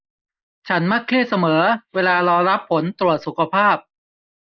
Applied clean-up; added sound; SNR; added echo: neural mask model Resemble Enhance denoiser.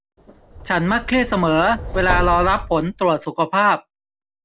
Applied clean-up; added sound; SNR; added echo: none; Subway, metro, underground; 8 dB; none.